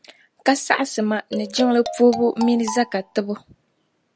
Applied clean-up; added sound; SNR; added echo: none; Marimba, xylophone; 11 dB; none.